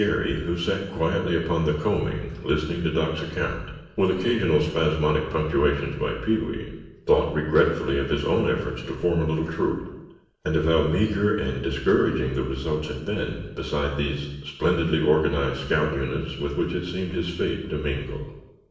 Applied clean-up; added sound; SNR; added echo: none; none; none; reverberation time 0.9 s.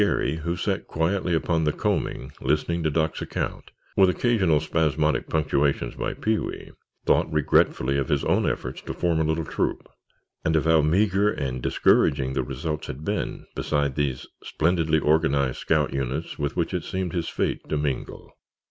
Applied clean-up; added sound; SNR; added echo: none; none; none; none.